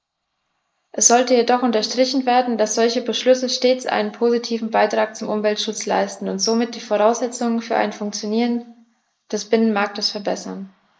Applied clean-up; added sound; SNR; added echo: neural mask model Resemble Enhance denoiser.